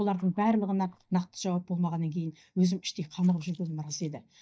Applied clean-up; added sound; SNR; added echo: neural mask model DeepFilterNet 3.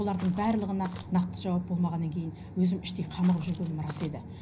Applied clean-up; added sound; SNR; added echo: none; Walk, footsteps; 19 dB; reverberation time 0.5 s.